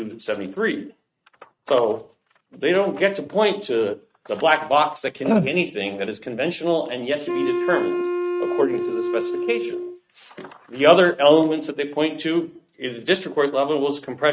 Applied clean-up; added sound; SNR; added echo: neural mask model RNNoise.